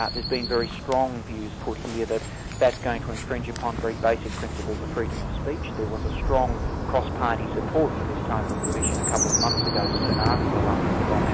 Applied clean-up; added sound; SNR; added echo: none; Chirp, tweet; -2 dB; none.